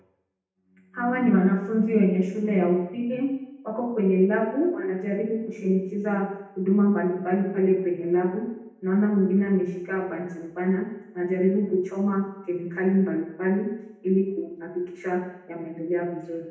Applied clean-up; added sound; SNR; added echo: none; none; none; reverberation time 0.8 s.